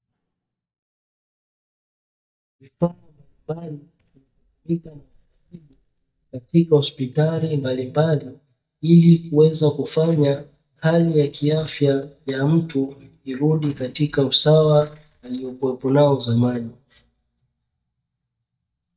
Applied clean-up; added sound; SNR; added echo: neural mask model DeepFilterNet 3.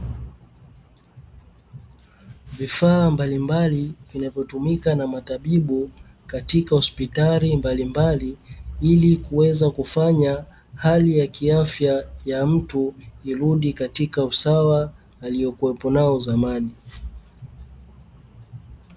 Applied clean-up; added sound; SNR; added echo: none; none; none; none.